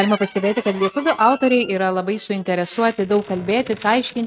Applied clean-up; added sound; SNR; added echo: neural mask model RNNoise.